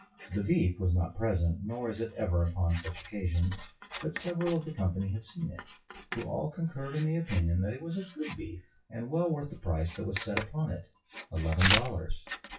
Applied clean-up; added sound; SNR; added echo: classical method WPE with log-MMSE.